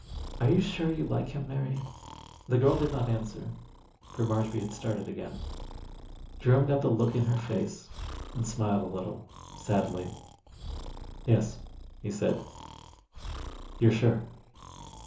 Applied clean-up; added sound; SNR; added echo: none; Breathing; 13 dB; reverberation time 0.8 s.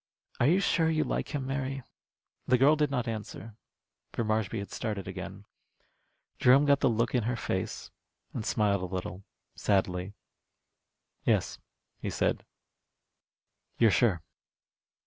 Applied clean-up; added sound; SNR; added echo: none; none; none; none.